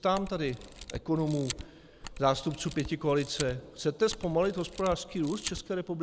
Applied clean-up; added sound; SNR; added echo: none; Camera; 13 dB; none.